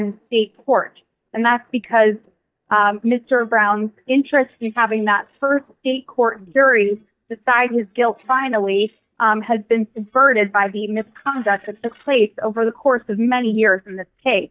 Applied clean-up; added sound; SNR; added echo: neural mask model DeepFilterNet 3.